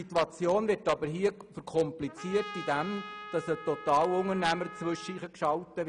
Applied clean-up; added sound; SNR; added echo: none; Trumpet; 13 dB; none.